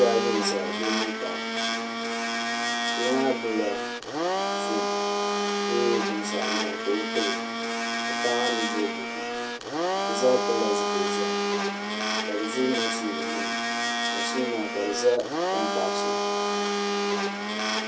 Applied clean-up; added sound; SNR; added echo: none; Domestic sounds, home sounds; -3 dB; reverberation time 0.3 s.